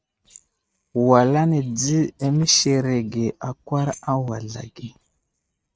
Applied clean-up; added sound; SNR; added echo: neural mask model RNNoise.